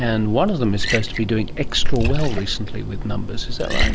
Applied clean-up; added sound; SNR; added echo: none; Liquid; -2 dB; none.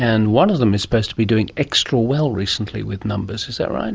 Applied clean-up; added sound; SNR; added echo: none; none; none; none.